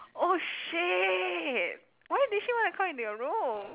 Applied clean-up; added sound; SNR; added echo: none; none; none; none.